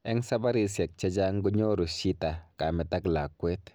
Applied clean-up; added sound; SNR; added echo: none; none; none; none.